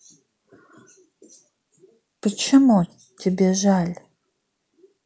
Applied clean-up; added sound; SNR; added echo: none; none; none; none.